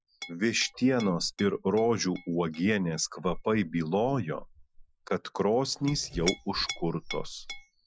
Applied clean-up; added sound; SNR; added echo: classical method Wiener filter.